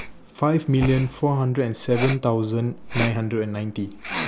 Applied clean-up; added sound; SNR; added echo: none; Respiratory sounds; 10 dB; none.